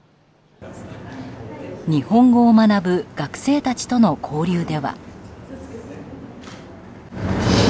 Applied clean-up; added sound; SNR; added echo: none; none; none; none.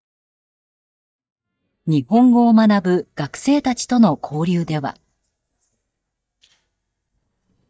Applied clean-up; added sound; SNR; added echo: neural mask model DeepFilterNet 3.